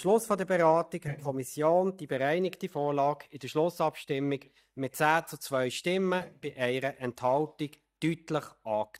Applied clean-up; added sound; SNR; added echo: neural mask model DeepFilterNet 3.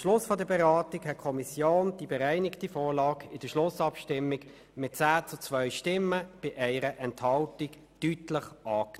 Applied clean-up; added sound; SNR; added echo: none; none; none; none.